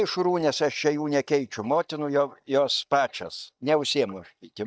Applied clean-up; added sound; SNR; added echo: neural mask model DeepFilterNet 3.